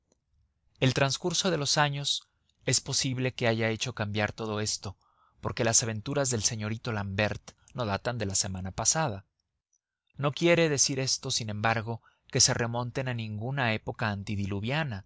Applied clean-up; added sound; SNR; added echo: none; none; none; none.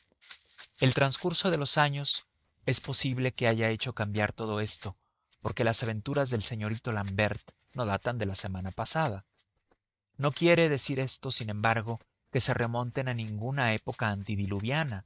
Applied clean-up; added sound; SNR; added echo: neural mask model RNNoise.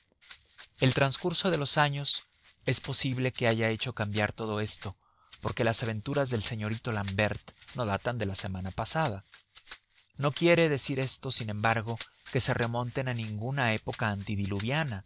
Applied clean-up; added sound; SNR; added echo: none; Rattle (instrument); 15 dB; none.